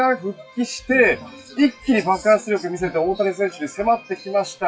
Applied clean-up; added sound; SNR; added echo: classical method WPE with log-MMSE.